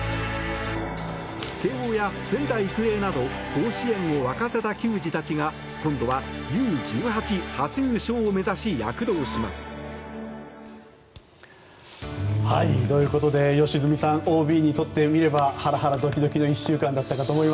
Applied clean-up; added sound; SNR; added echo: none; none; none; none.